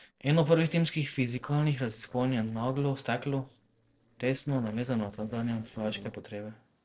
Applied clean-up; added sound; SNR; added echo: neural separator model SepFormer DNS4.